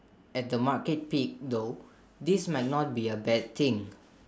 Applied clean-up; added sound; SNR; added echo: none; none; none; none.